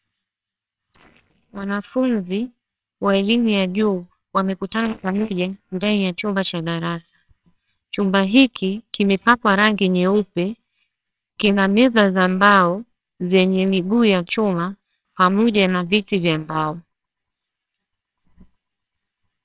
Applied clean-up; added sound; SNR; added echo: neural separator model SepFormer WHAMR!.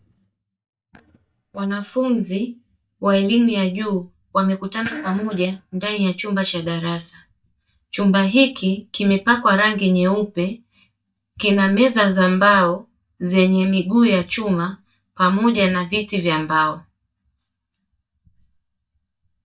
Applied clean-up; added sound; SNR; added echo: neural mask model DeepFilterNet 3.